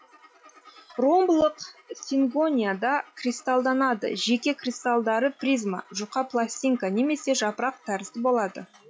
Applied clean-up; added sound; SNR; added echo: classical method log-MMSE.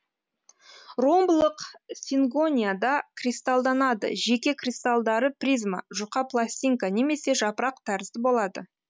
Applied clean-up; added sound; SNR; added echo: none; none; none; none.